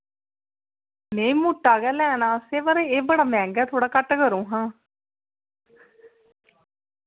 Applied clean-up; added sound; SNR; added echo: none; none; none; none.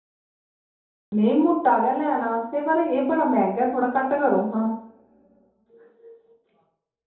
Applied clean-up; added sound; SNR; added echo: none; none; none; reverberation time 2.8 s.